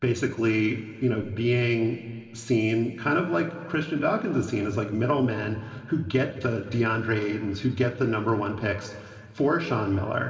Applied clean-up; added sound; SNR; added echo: none; none; none; reverberation time 2.1 s.